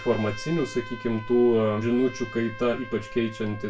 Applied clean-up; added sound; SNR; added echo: none; Trumpet; 16 dB; reverberation time 0.2 s.